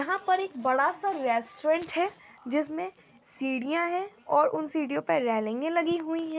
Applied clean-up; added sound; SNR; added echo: none; none; none; none.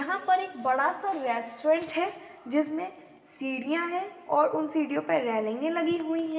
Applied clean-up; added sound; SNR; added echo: none; none; none; reverberation time 1.7 s.